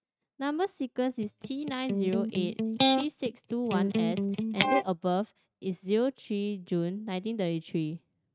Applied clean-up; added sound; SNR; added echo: neural mask model RNNoise.